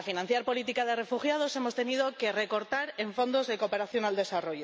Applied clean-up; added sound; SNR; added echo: none; none; none; none.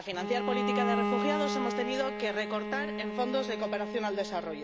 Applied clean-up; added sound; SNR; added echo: none; Bowed string instrument; 0 dB; none.